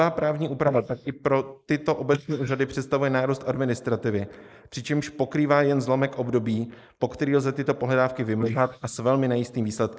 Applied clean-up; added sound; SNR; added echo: neural mask model Resemble Enhance denoiser.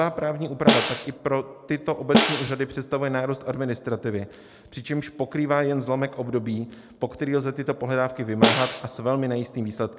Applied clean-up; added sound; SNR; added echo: none; Snare drum; -2 dB; none.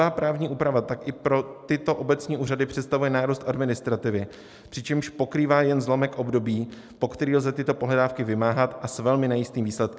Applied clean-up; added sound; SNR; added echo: none; none; none; none.